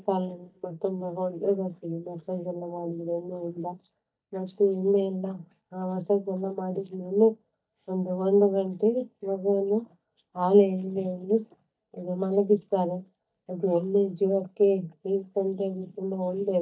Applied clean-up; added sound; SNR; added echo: neural mask model DeepFilterNet 3.